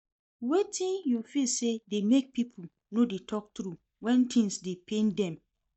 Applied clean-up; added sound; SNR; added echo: neural mask model DeepFilterNet 3.